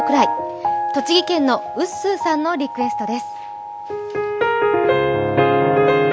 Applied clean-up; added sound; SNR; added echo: none; none; none; none.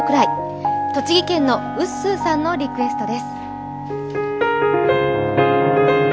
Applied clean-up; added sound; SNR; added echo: none; Wind instrument, woodwind instrument + Bowed string instrument; 13 dB; none.